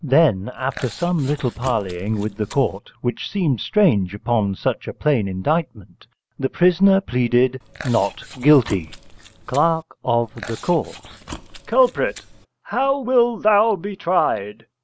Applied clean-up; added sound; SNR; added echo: none; Chewing, mastication; 17 dB; none.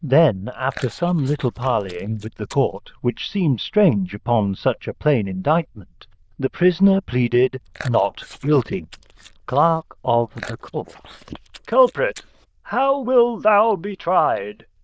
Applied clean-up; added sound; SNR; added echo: neural diffusion model UNIVERSE++.